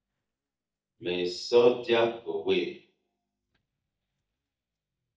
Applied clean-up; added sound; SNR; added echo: neural mask model DeepFilterNet 3.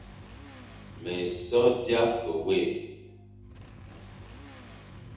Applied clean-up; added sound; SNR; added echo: none; Motorcycle / Accelerating, revving, vroom; 19 dB; reverberation time 0.8 s.